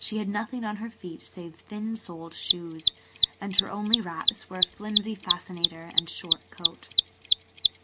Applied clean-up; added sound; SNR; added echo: none; Mechanisms; -5 dB; none.